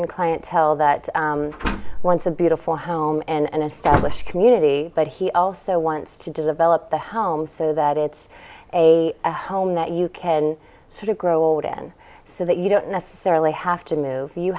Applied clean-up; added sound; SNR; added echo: none; Slam; 4 dB; none.